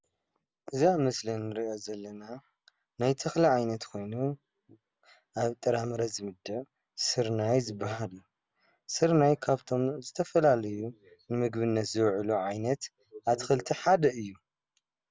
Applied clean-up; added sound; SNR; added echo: none; none; none; none.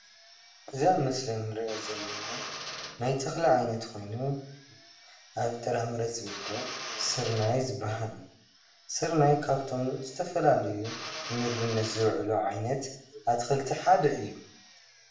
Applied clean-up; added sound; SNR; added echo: none; Drill; 14 dB; reverberation time 0.6 s.